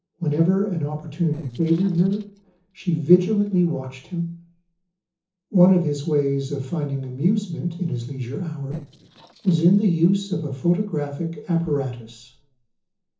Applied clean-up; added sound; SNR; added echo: neural separator model SepFormer DNS4.